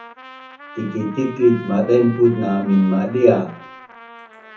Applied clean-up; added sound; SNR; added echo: none; Trumpet; 19 dB; reverberation time 0.7 s.